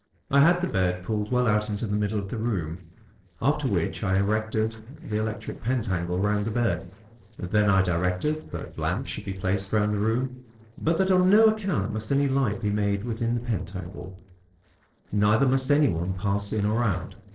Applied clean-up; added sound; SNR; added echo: neural separator model SepFormer DNS4.